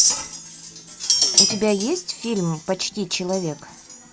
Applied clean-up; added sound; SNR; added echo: none; Chink, clink; -2 dB; none.